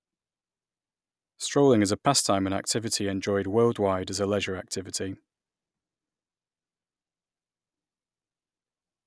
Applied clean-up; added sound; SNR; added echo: none; none; none; none.